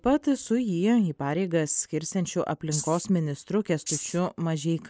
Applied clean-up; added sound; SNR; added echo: neural mask model Resemble Enhance denoiser.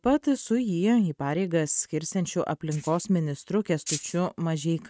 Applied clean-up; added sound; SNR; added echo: neural mask model RNNoise.